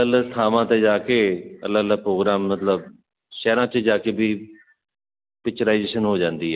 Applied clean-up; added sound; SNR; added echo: none; none; none; none.